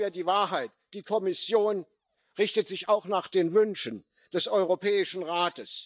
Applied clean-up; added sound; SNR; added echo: neural mask model DeepFilterNet 3.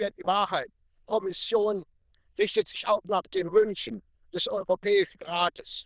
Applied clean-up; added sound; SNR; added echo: neural diffusion model UNIVERSE++.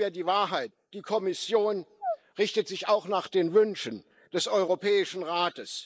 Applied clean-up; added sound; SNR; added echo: neural mask model Resemble Enhance denoiser.